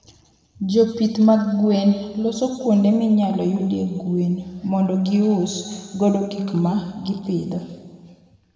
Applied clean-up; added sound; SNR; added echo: none; none; none; reverberation time 1.7 s.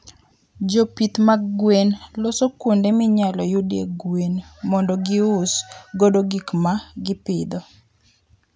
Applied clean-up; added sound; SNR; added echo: none; none; none; none.